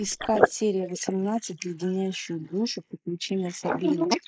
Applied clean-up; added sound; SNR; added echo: neural mask model Resemble Enhance denoiser.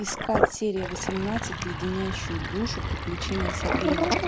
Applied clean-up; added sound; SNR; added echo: none; Sink (filling or washing); -3 dB; none.